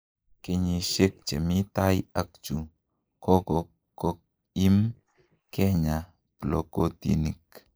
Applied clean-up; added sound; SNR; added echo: neural mask model Resemble Enhance denoiser.